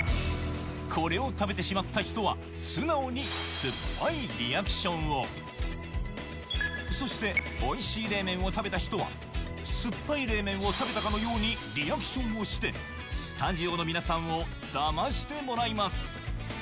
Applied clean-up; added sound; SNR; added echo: none; none; none; none.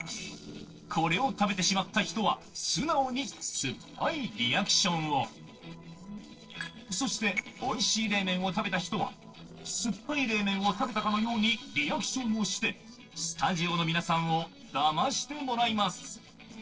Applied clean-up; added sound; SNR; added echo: neural separator model SepFormer DNS4.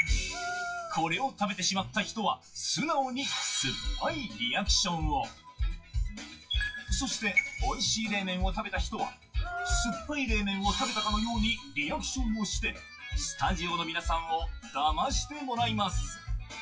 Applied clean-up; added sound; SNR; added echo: classical method WPE with log-MMSE.